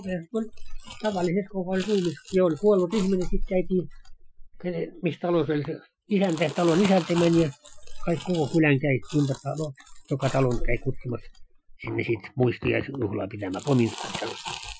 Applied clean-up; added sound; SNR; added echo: classical method Wiener filter.